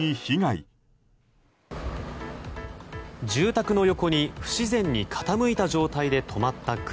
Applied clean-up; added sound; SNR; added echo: none; none; none; none.